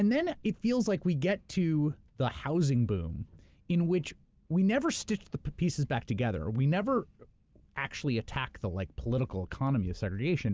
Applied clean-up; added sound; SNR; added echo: none; none; none; none.